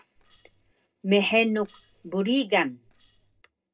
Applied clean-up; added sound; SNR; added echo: neural separator model SepFormer DNS4.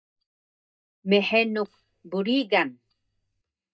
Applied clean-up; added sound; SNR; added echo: neural mask model DeepFilterNet 3.